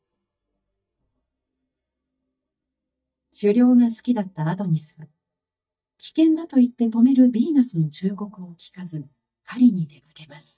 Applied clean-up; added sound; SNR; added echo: neural mask model DeepFilterNet 3.